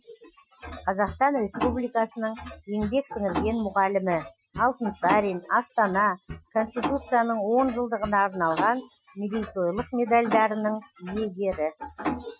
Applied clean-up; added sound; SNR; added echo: classical method Wiener filter.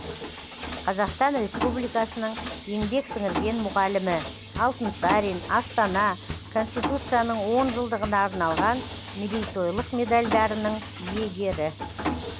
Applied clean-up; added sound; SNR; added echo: none; Mechanisms; 7 dB; none.